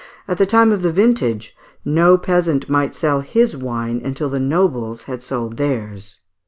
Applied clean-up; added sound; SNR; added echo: none; none; none; none.